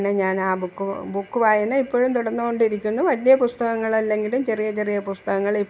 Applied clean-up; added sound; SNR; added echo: none; none; none; none.